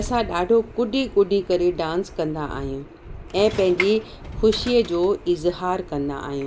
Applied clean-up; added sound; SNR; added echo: none; Wind + Sliding door / Train; 13 dB; none.